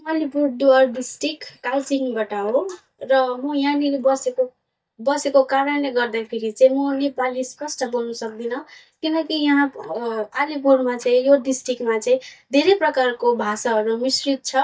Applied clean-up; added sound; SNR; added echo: neural mask model DeepFilterNet 3.